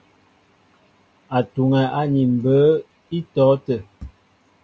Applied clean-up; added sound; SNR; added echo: none; none; none; none.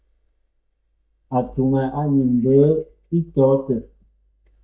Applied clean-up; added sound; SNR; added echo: neural mask model DeepFilterNet 3.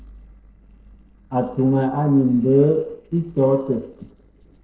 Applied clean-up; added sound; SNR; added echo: neural separator model SepFormer DNS4.